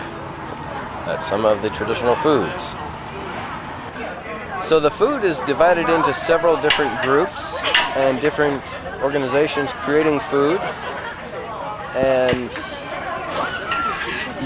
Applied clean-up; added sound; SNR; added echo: none; none; none; none.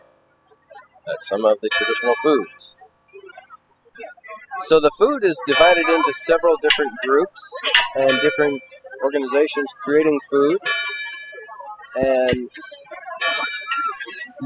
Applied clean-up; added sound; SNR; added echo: classical method spectral subtraction.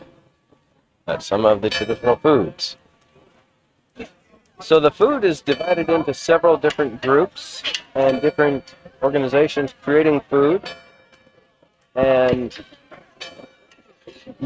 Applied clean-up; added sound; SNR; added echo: neural mask model RNNoise.